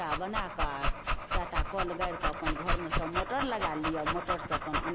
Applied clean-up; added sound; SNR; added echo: none; Dog; -3 dB; none.